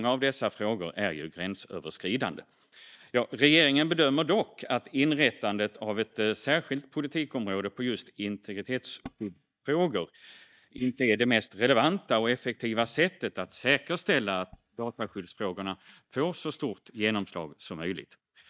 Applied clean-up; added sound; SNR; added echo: neural mask model DeepFilterNet 3.